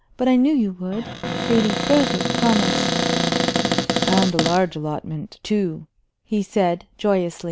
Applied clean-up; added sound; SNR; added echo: none; Cupboard open or close; 0 dB; none.